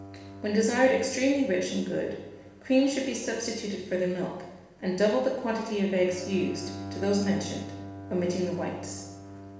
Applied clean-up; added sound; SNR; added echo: none; Bowed string instrument; 15 dB; reverberation time 1.1 s.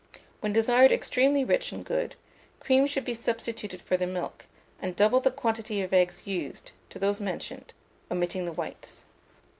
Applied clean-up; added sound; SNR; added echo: none; none; none; none.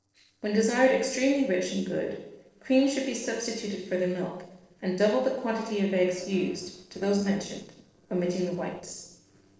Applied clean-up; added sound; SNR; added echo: neural separator model SepFormer DNS4.